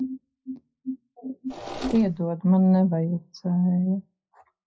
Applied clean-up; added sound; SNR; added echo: classical method WPE with log-MMSE.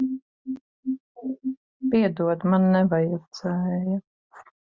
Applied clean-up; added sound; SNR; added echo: none; none; none; none.